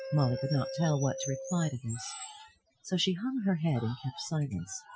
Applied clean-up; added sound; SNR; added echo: classical method Wiener filter.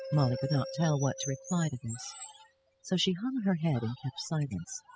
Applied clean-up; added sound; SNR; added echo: classical method spectral subtraction.